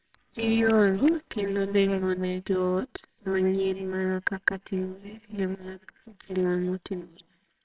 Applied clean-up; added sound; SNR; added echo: neural separator model SepFormer WHAMR!.